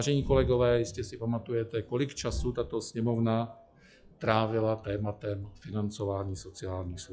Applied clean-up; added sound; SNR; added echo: classical method log-MMSE.